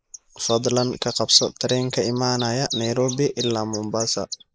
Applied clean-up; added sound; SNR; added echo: neural mask model Resemble Enhance denoiser.